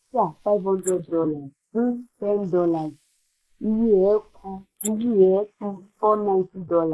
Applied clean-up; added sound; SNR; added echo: neural mask model Resemble Enhance denoiser.